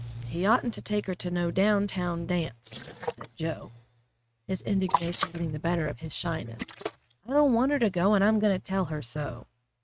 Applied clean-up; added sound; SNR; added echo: neural mask model RNNoise.